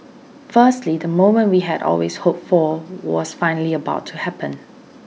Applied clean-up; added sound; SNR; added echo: none; none; none; none.